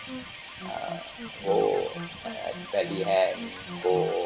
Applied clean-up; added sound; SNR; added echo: none; Musical instrument + Keyboard (musical); 11 dB; none.